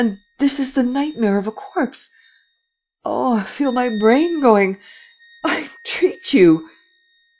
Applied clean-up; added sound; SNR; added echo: classical method log-MMSE.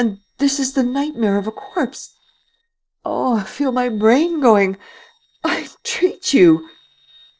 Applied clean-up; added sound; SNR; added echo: neural separator model SepFormer DNS4.